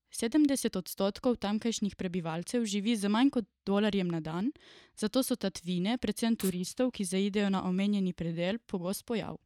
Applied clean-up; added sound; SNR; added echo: neural mask model DeepFilterNet 3.